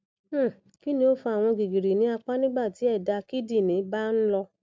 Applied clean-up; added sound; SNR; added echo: none; none; none; none.